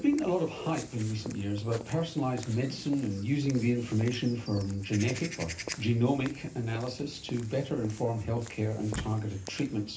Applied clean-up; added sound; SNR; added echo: none; Walk, footsteps / Bird vocalization, bird call, bird song; 14 dB; reverberation time 0.3 s.